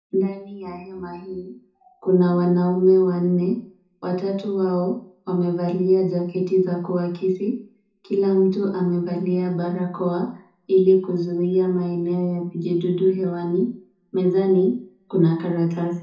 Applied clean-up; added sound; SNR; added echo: none; none; none; reverberation time 0.6 s.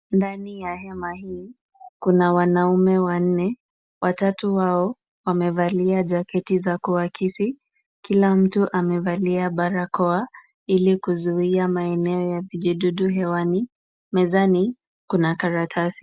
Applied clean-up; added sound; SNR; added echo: none; none; none; none.